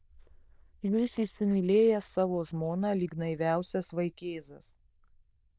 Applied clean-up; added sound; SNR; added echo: neural diffusion model UNIVERSE++.